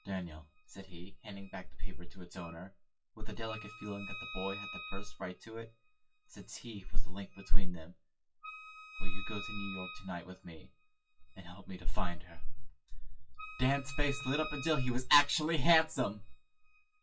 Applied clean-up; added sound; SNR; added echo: classical method WPE with log-MMSE.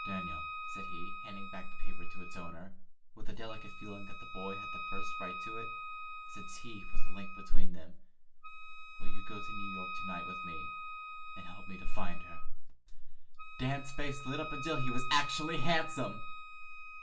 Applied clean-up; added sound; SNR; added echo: none; Wind instrument, woodwind instrument; 16 dB; reverberation time 0.3 s.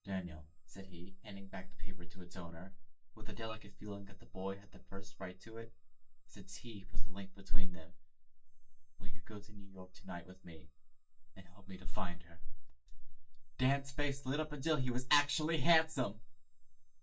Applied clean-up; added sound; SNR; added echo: neural mask model DeepFilterNet 3.